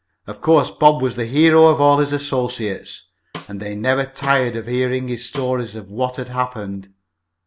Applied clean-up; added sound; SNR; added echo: none; Snare drum; 20 dB; none.